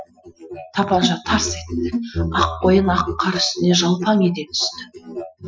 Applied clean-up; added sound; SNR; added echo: classical method Wiener filter.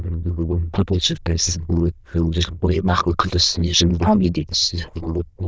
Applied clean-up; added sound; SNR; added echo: neural diffusion model UNIVERSE++.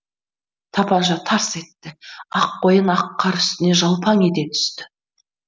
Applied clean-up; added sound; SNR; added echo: none; none; none; none.